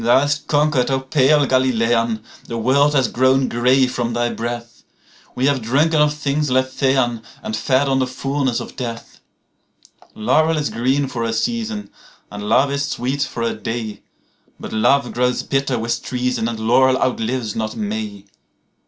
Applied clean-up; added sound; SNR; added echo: none; none; none; none.